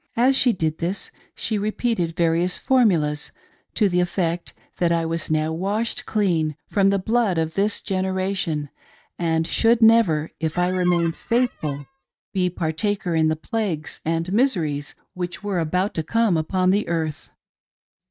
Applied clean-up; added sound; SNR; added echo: neural mask model RNNoise.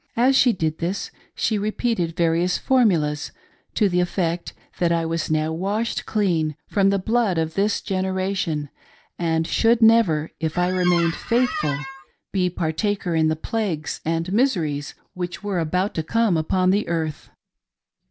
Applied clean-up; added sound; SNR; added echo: none; Squeak; 8 dB; none.